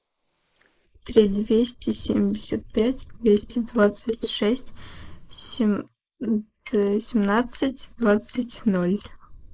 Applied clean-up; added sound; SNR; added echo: neural mask model Resemble Enhance denoiser.